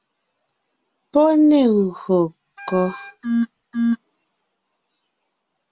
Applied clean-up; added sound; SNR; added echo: none; Wind instrument, woodwind instrument; 20 dB; none.